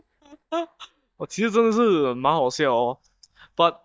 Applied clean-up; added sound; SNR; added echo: neural mask model DeepFilterNet 3.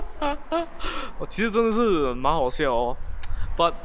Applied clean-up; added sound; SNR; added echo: none; Traffic noise, roadway noise; 3 dB; none.